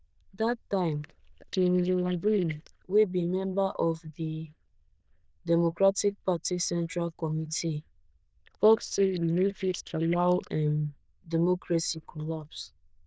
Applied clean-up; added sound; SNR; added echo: neural diffusion model UNIVERSE++.